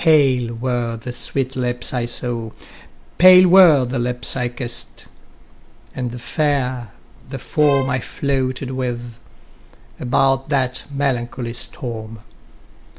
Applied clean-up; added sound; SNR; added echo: none; Bowed string instrument; 13 dB; none.